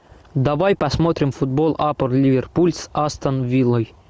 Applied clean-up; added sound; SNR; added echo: none; none; none; none.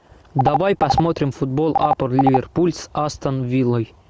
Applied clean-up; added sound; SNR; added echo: none; Telephone; 3 dB; none.